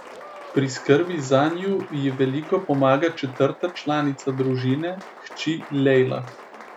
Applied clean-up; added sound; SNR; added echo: none; Applause; 18 dB; none.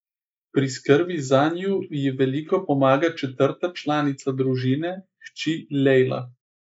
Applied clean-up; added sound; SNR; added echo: neural mask model Resemble Enhance denoiser.